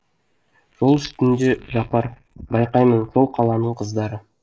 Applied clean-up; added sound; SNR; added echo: neural mask model Resemble Enhance denoiser.